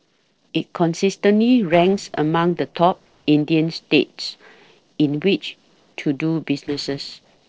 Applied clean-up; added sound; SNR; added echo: neural separator model SepFormer DNS4.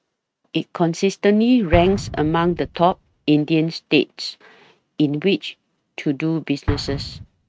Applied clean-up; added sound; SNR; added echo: neural mask model RNNoise.